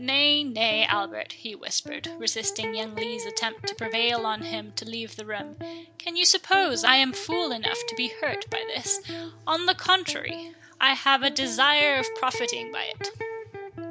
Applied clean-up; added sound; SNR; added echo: none; Electric guitar; 11 dB; none.